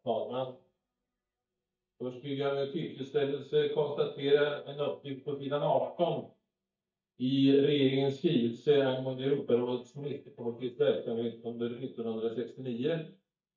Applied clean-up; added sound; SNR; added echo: neural mask model DeepFilterNet 3.